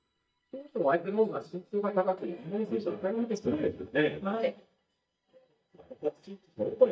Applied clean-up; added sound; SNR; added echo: neural mask model DeepFilterNet 3.